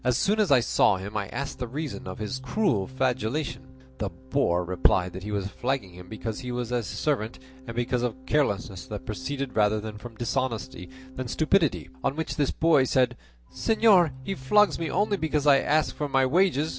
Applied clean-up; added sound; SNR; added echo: none; Organ; 19 dB; none.